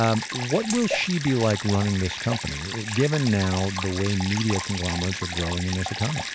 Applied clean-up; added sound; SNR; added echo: none; Stream + Coin (dropping); 7 dB; none.